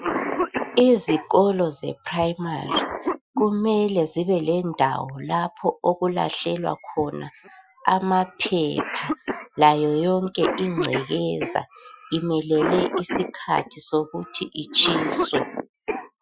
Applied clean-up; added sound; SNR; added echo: classical method Wiener filter.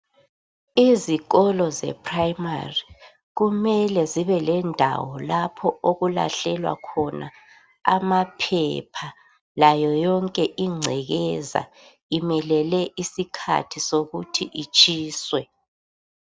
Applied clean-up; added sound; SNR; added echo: none; none; none; none.